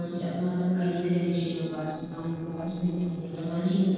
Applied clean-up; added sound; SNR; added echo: neural separator model SepFormer DNS4.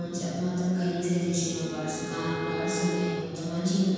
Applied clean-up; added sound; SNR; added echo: none; Bowed string instrument; 9 dB; reverberation time 2.1 s.